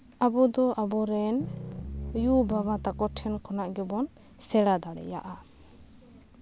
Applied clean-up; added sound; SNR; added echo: none; Piano; 8 dB; none.